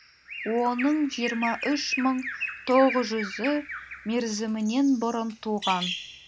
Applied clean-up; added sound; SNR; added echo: none; Bird vocalization, bird call, bird song; 10 dB; none.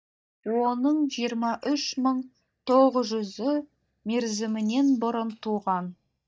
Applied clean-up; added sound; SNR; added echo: neural mask model DeepFilterNet 3.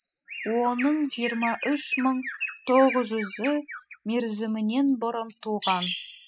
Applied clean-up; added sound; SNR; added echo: classical method spectral subtraction.